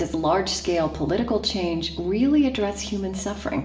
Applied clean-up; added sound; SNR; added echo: none; Musical instrument; 17 dB; reverberation time 0.7 s.